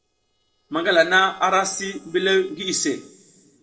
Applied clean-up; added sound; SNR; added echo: neural separator model SepFormer DNS4.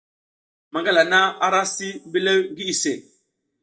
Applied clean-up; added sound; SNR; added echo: neural mask model DeepFilterNet 3.